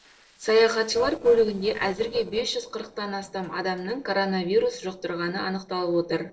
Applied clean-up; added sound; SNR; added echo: neural separator model SepFormer DNS4.